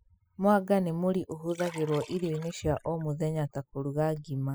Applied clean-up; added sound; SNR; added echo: classical method spectral subtraction.